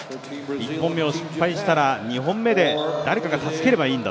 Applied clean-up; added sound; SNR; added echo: none; none; none; none.